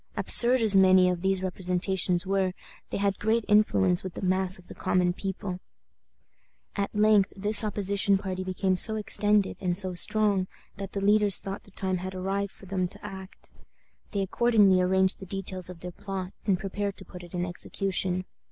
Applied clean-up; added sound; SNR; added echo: none; none; none; none.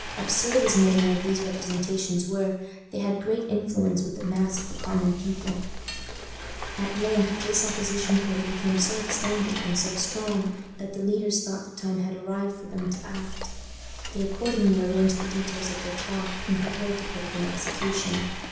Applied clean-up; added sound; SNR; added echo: none; Frying (food); 8 dB; reverberation time 0.9 s.